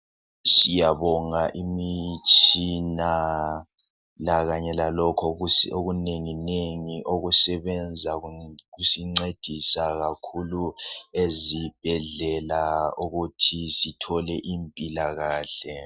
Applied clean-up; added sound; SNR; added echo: none; none; none; none.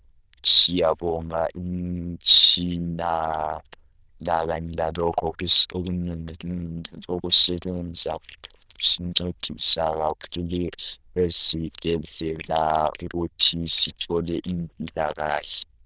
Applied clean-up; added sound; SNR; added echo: neural diffusion model UNIVERSE++.